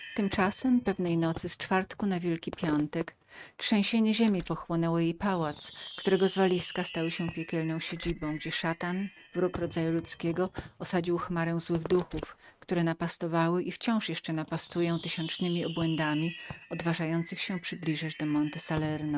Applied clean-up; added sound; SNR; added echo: neural mask model RNNoise.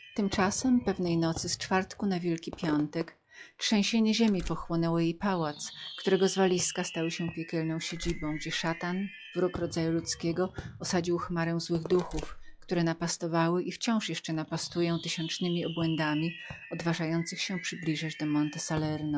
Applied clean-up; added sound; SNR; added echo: classical method log-MMSE.